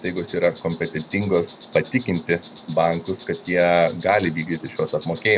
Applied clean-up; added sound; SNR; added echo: none; Insect; 18 dB; none.